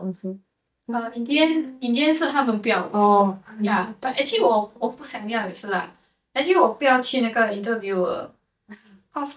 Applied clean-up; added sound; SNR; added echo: neural mask model DeepFilterNet 3.